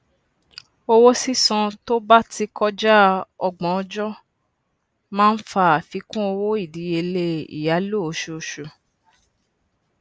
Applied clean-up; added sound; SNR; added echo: none; none; none; none.